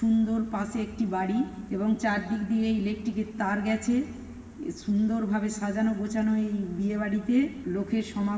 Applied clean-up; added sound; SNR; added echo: none; Gull, seagull; 20 dB; reverberation time 2.0 s.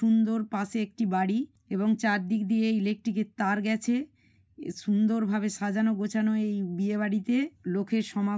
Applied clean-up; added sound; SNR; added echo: none; none; none; none.